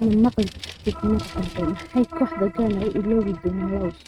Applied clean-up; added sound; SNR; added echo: neural mask model RNNoise.